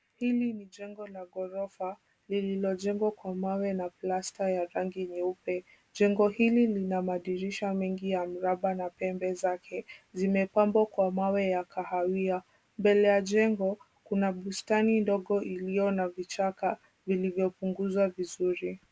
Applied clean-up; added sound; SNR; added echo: none; none; none; none.